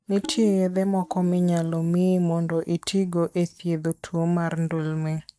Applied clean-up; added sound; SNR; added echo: neural mask model DeepFilterNet 3.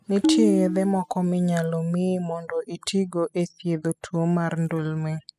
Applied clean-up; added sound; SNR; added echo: classical method spectral subtraction.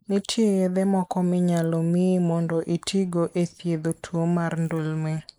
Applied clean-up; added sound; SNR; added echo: neural mask model Resemble Enhance denoiser.